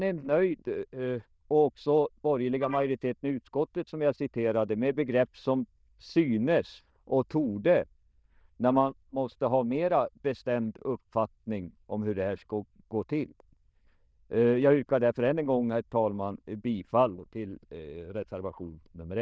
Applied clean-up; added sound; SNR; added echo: neural diffusion model UNIVERSE++.